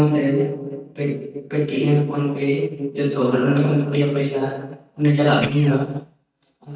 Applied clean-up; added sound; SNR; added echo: neural mask model DeepFilterNet 3.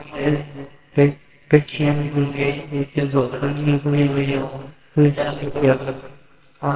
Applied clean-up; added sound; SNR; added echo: neural separator model SepFormer WHAMR!.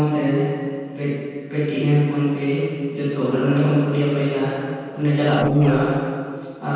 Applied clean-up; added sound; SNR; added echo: neural separator model SepFormer DNS4.